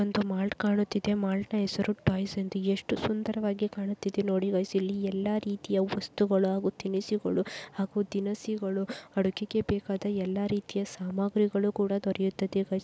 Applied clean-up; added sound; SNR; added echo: none; none; none; none.